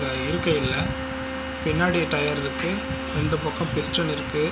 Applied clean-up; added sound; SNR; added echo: none; Bowed string instrument; 8 dB; none.